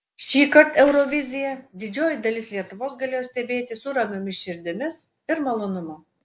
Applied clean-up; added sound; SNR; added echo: neural separator model SepFormer DNS4.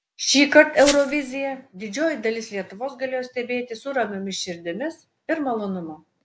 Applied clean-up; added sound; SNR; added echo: none; Glass; 8 dB; none.